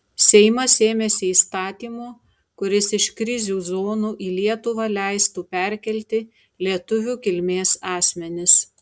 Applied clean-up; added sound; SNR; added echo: none; none; none; none.